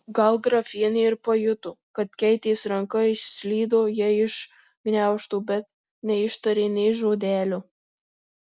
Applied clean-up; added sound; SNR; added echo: none; none; none; none.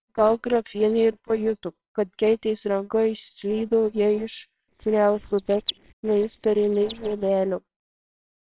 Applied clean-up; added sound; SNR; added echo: neural separator model SepFormer WHAMR!.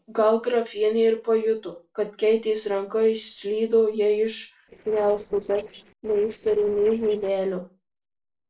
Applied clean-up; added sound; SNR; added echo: neural separator model SepFormer DNS4.